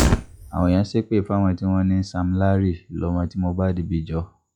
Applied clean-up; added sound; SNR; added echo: classical method log-MMSE.